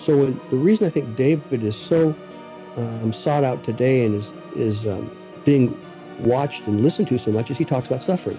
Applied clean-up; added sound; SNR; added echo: none; Organ; 18 dB; none.